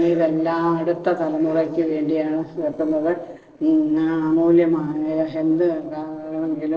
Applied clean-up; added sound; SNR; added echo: neural separator model SepFormer DNS4.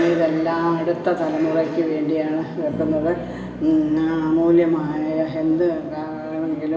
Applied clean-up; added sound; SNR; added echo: none; Bass guitar; 16 dB; reverberation time 1.2 s.